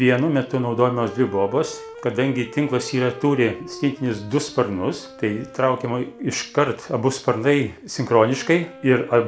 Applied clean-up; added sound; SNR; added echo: none; Wind instrument, woodwind instrument; 18 dB; reverberation time 0.4 s.